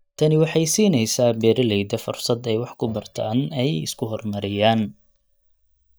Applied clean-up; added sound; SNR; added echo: neural mask model DeepFilterNet 3.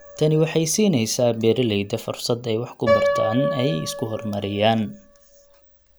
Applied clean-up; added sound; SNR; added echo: none; Piano; 6 dB; none.